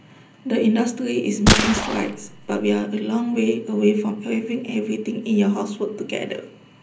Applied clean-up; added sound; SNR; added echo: none; Gunshot, gunfire; -1 dB; reverberation time 0.5 s.